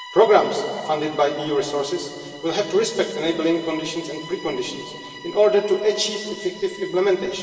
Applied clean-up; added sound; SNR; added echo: none; Bowed string instrument; 17 dB; reverberation time 2.5 s.